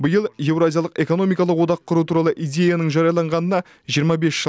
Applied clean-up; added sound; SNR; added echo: none; none; none; none.